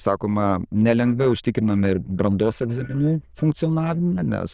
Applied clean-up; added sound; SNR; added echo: neural diffusion model UNIVERSE++.